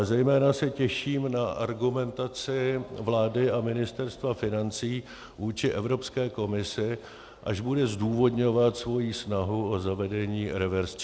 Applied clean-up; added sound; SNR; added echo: none; none; none; none.